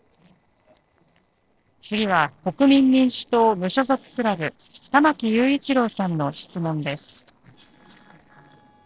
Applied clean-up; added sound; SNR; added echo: neural separator model SepFormer DNS4.